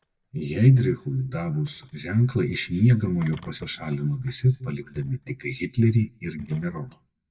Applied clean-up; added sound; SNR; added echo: neural mask model DeepFilterNet 3.